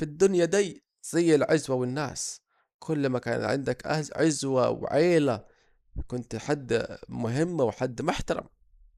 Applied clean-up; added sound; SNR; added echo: neural mask model Resemble Enhance denoiser.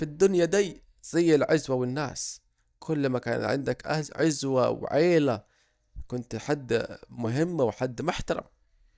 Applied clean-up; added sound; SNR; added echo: neural mask model DeepFilterNet 3.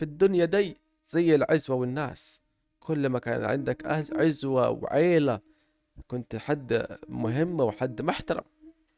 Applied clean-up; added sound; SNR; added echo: neural mask model RNNoise.